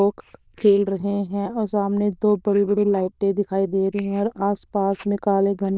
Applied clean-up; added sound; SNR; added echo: neural diffusion model UNIVERSE++.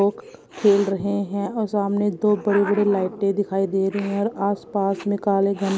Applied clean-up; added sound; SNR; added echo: none; Hiss; 17 dB; none.